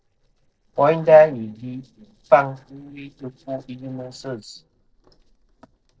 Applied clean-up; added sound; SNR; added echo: neural separator model SepFormer DNS4.